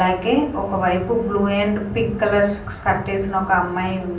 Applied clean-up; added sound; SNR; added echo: none; Aircraft; 18 dB; reverberation time 0.6 s.